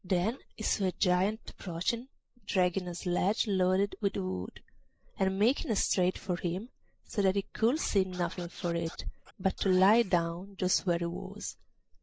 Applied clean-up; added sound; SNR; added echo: neural mask model Resemble Enhance denoiser.